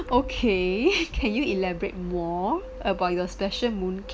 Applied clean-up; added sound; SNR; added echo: none; Bird; 18 dB; none.